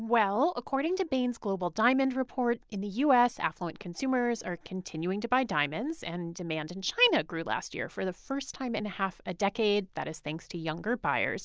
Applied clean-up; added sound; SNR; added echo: none; none; none; none.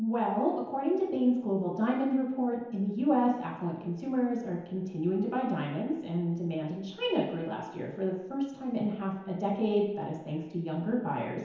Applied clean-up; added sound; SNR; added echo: none; none; none; reverberation time 1.0 s.